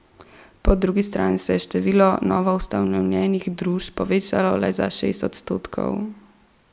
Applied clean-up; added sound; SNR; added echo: none; none; none; none.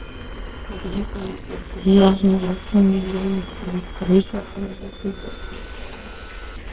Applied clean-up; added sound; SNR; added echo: neural separator model SepFormer WHAMR!.